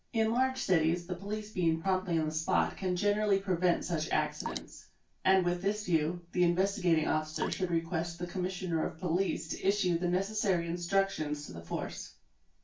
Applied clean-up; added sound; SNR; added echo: none; Drip; 16 dB; reverberation time 0.2 s.